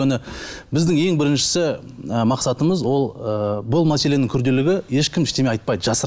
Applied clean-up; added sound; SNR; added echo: none; none; none; none.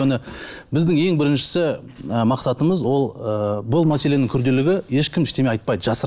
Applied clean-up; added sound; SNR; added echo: neural separator model SepFormer DNS4.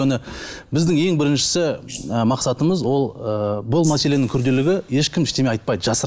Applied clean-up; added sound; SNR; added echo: neural mask model Resemble Enhance denoiser.